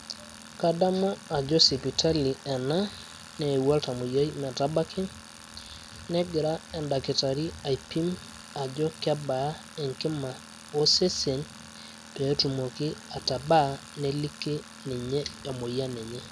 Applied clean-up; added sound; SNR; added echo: none; Tools; 18 dB; none.